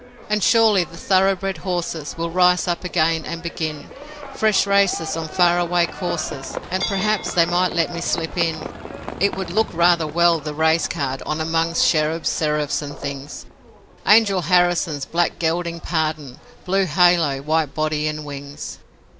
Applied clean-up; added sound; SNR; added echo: none; Livestock, farm animals, working animals; 13 dB; none.